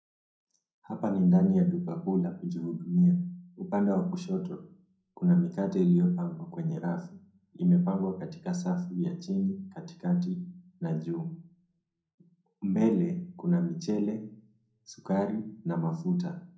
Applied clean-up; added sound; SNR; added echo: none; none; none; reverberation time 0.6 s.